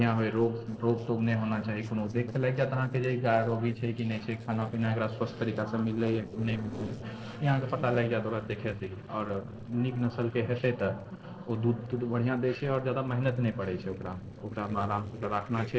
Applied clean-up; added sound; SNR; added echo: neural separator model SepFormer DNS4.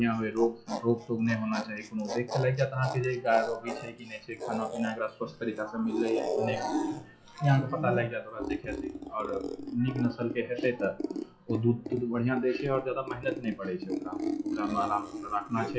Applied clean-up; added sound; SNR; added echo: classical method WPE with log-MMSE.